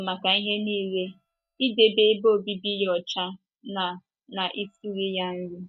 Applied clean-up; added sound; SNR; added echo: neural mask model DeepFilterNet 3.